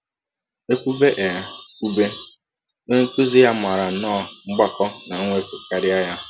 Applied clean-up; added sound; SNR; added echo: none; none; none; none.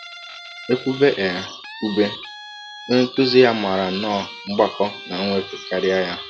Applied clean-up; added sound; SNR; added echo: none; Guitar; 16 dB; none.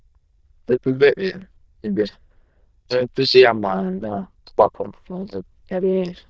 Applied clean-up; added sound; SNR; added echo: neural diffusion model UNIVERSE++.